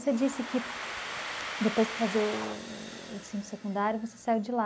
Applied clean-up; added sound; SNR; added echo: none; Domestic sounds, home sounds; 8 dB; none.